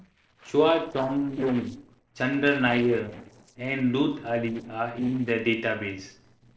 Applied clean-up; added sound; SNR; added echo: neural separator model SepFormer DNS4.